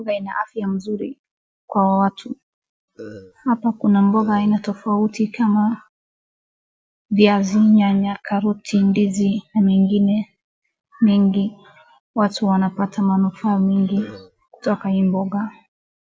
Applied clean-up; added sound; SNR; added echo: none; Burping, eructation; 18 dB; none.